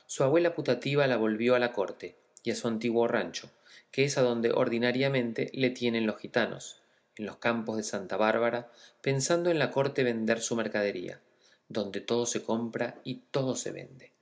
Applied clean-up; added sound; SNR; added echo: none; none; none; none.